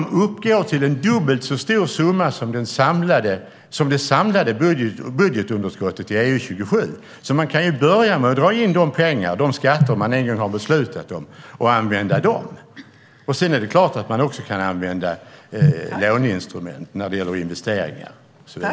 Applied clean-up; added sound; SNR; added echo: none; none; none; none.